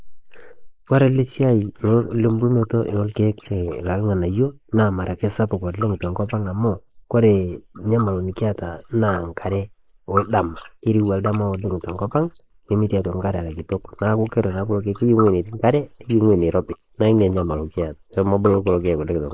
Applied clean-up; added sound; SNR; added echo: neural mask model Resemble Enhance denoiser.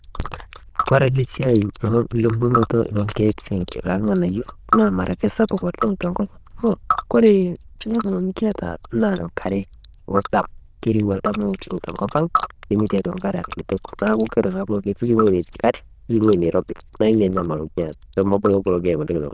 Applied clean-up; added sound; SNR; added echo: neural diffusion model UNIVERSE++.